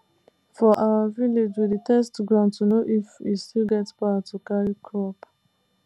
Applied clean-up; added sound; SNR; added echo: none; none; none; none.